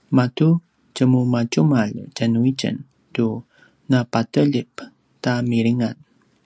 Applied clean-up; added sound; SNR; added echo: none; none; none; none.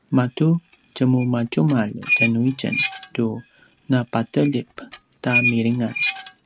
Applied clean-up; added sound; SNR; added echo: none; Squeak; 3 dB; none.